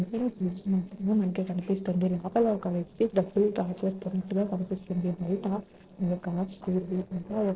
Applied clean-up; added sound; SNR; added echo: neural separator model SepFormer DNS4.